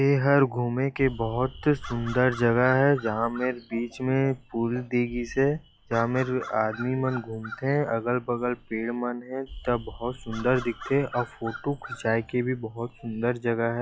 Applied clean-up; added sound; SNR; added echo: classical method log-MMSE.